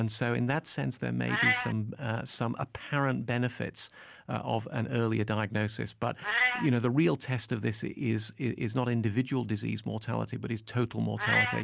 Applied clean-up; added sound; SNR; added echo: none; Meow; 7 dB; none.